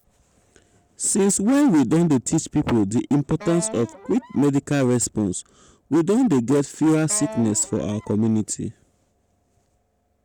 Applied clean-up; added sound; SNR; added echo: none; Wind instrument, woodwind instrument; 16 dB; none.